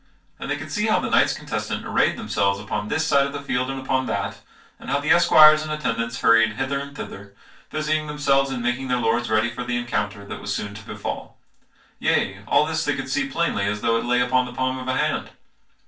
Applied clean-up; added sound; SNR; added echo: none; none; none; reverberation time 0.2 s.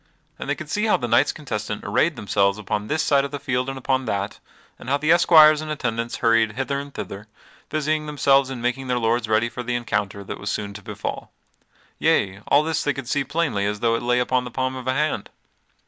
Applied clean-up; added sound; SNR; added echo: none; none; none; none.